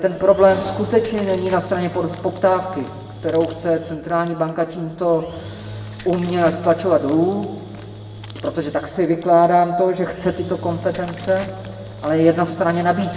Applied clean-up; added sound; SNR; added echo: none; Engine / Drill; 16 dB; reverberation time 1.4 s.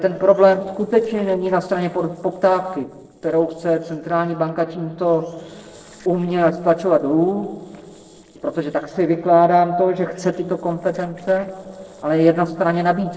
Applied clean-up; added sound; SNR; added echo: neural separator model SepFormer DNS4.